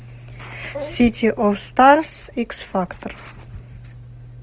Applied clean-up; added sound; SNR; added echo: none; none; none; none.